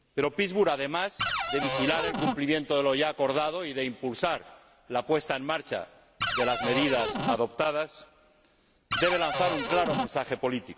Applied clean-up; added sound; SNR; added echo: none; Cupboard open or close; -1 dB; none.